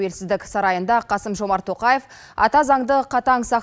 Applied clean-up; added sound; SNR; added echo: none; none; none; none.